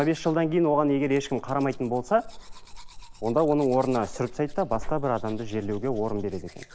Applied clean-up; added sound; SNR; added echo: none; Domestic sounds, home sounds; 11 dB; none.